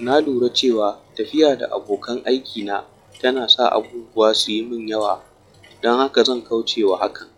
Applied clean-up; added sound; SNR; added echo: classical method log-MMSE.